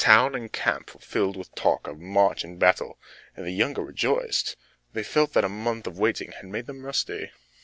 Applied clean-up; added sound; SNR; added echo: none; none; none; none.